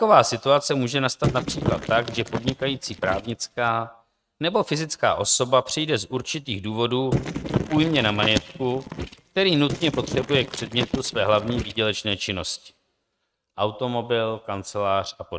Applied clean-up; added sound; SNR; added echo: neural mask model RNNoise.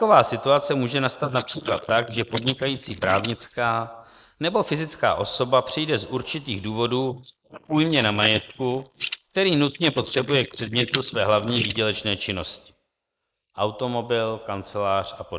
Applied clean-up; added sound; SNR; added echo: neural mask model Resemble Enhance denoiser.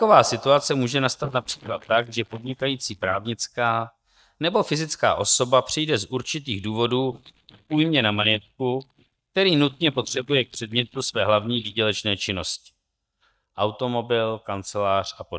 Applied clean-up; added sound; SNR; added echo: neural mask model DeepFilterNet 3.